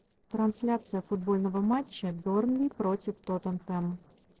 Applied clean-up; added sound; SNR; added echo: neural separator model SepFormer DNS4.